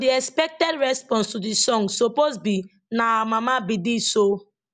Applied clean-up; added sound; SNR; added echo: none; none; none; none.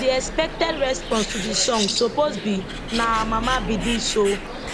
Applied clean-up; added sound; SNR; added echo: none; Bird; 6 dB; none.